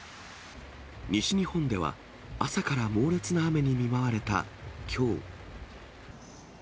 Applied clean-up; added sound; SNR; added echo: none; none; none; none.